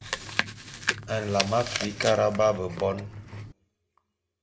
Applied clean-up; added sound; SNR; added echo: none; Chewing, mastication; 5 dB; reverberation time 0.5 s.